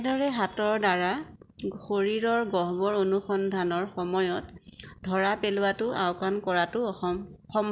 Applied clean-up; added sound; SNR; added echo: none; none; none; none.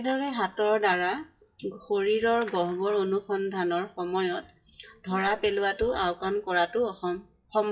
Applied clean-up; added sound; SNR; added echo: classical method WPE with log-MMSE.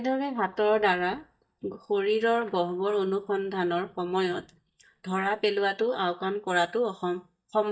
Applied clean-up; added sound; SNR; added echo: neural mask model DeepFilterNet 3.